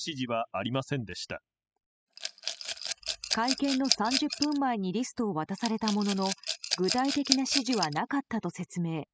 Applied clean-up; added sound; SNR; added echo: classical method spectral subtraction.